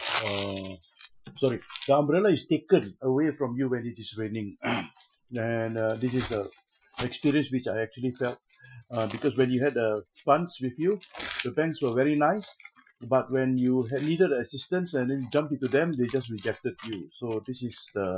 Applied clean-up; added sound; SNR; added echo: classical method Wiener filter.